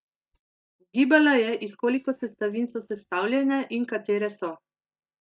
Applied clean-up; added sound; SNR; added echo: neural mask model DeepFilterNet 3.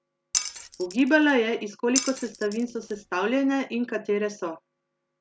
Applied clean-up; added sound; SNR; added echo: none; Glass; 7 dB; none.